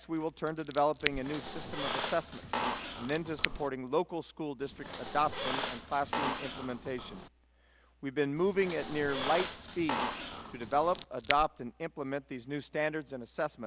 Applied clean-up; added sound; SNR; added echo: none; Scissors + Squeak; 2 dB; none.